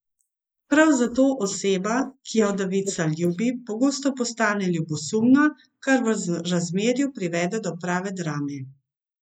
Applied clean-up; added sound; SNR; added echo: neural mask model Resemble Enhance denoiser.